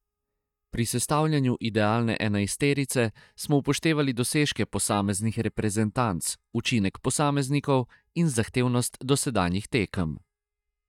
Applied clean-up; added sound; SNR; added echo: neural mask model DeepFilterNet 3.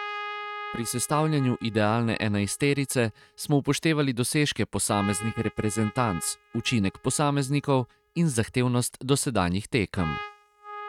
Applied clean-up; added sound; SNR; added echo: neural mask model RNNoise.